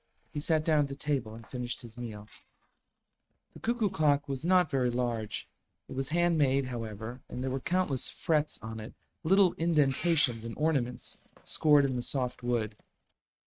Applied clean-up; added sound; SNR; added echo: neural mask model RNNoise.